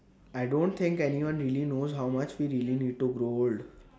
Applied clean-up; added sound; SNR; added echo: none; none; none; none.